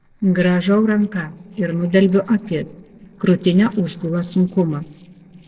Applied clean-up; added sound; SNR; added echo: neural separator model SepFormer DNS4.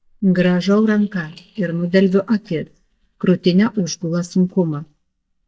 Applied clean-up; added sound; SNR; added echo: neural mask model DeepFilterNet 3.